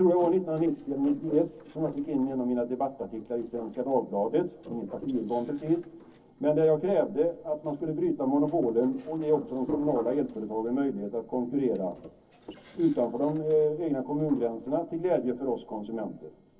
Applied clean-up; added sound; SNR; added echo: neural separator model SepFormer DNS4.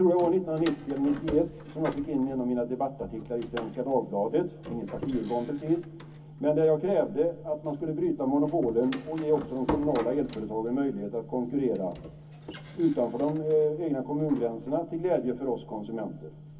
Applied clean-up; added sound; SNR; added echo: none; Door; 15 dB; reverberation time 0.3 s.